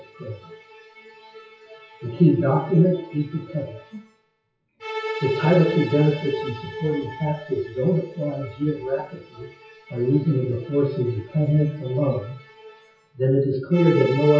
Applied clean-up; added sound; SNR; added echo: classical method WPE with log-MMSE.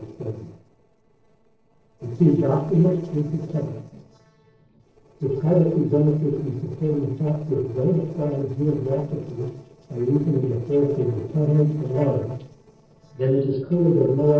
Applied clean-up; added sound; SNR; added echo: neural separator model SepFormer DNS4.